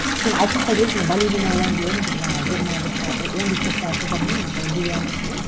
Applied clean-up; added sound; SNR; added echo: none; Bathtub (filling or washing) / Water tap, faucet; -1 dB; reverberation time 2.9 s.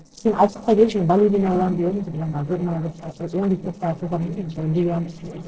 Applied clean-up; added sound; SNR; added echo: neural separator model SepFormer DNS4.